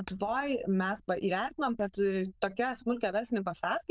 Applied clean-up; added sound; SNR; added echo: neural diffusion model UNIVERSE++.